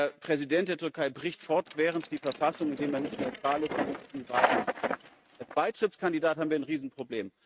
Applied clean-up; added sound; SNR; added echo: neural mask model RNNoise.